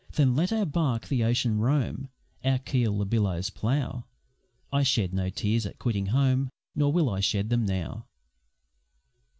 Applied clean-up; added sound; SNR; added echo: none; none; none; none.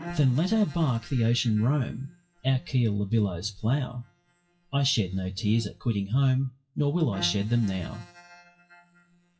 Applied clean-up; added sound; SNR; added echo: classical method WPE with log-MMSE.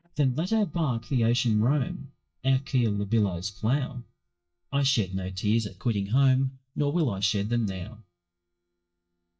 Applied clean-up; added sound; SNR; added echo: neural mask model DeepFilterNet 3.